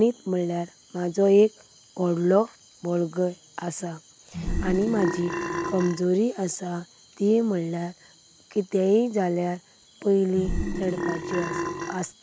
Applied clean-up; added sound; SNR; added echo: none; Burping, eructation; 4 dB; none.